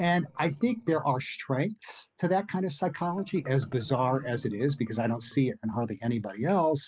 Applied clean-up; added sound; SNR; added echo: neural separator model SepFormer DNS4.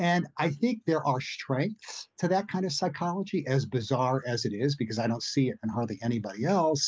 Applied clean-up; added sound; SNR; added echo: none; none; none; none.